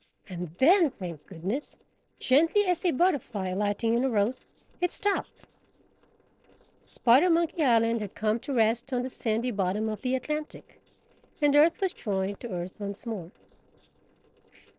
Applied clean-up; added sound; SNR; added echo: neural separator model SepFormer DNS4.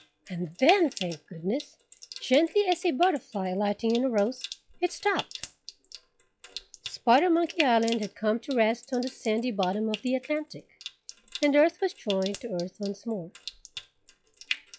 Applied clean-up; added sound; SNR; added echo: classical method log-MMSE.